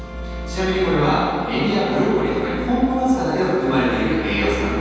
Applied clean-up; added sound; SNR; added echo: none; none; none; reverberation time 2.1 s.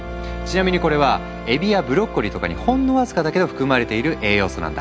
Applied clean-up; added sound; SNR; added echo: none; none; none; none.